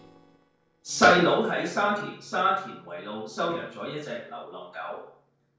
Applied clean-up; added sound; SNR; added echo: neural separator model SepFormer DNS4.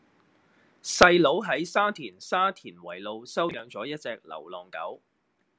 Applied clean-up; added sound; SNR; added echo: none; none; none; none.